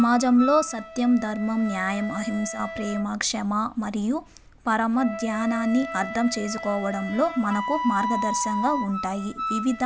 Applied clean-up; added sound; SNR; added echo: none; Wind instrument, woodwind instrument; 8 dB; none.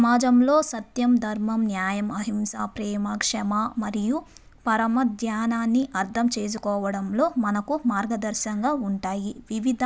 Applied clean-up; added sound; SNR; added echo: none; none; none; none.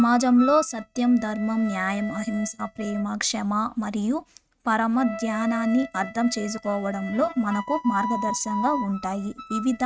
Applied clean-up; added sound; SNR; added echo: neural mask model RNNoise.